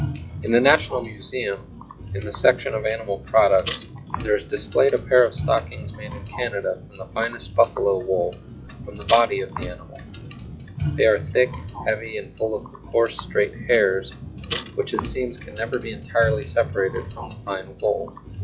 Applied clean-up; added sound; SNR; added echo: classical method log-MMSE.